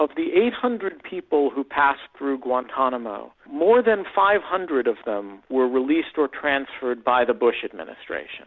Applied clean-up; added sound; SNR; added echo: none; none; none; none.